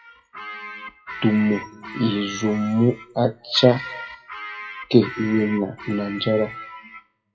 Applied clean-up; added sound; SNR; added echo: classical method WPE with log-MMSE.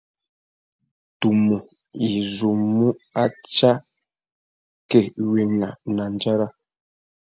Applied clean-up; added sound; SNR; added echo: none; none; none; none.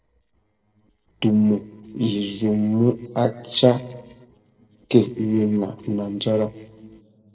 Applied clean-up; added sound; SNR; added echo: neural separator model SepFormer DNS4.